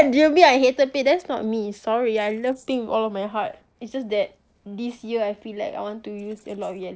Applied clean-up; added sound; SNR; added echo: neural separator model SepFormer DNS4.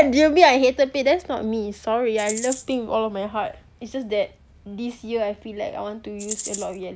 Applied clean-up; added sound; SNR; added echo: none; Rattle (instrument); 10 dB; none.